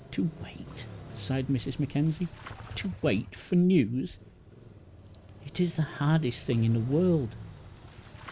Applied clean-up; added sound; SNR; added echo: none; Engine starting / Motorcycle; 15 dB; none.